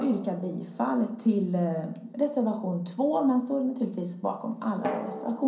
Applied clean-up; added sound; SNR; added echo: none; Drum; 15 dB; reverberation time 0.6 s.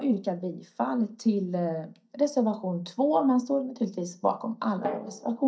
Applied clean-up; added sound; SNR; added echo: neural mask model DeepFilterNet 3.